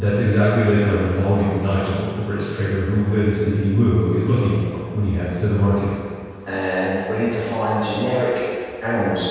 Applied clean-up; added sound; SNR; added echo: none; none; none; reverberation time 1.9 s.